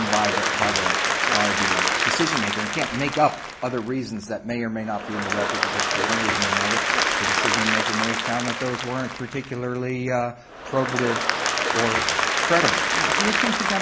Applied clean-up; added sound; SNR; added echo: none; Applause / Crowd; -3 dB; none.